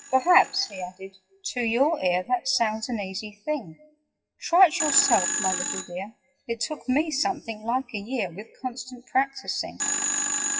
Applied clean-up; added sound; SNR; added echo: classical method WPE with log-MMSE.